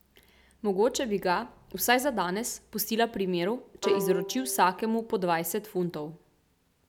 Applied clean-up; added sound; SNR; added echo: none; Bowed string instrument; 7 dB; none.